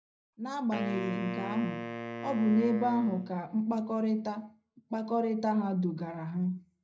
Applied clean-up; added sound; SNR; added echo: none; Wind instrument, woodwind instrument; 9 dB; reverberation time 0.3 s.